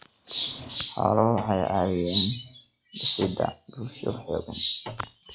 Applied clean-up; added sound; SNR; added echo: classical method log-MMSE.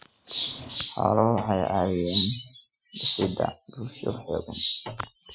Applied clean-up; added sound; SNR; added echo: classical method Wiener filter.